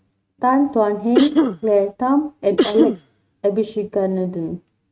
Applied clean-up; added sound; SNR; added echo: neural mask model RNNoise.